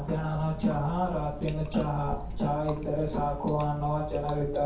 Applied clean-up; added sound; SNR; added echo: none; Chewing, mastication; 8 dB; reverberation time 0.6 s.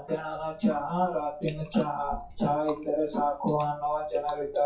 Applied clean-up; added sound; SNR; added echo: classical method WPE with log-MMSE.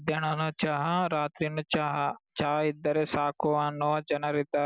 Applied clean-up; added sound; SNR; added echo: none; none; none; none.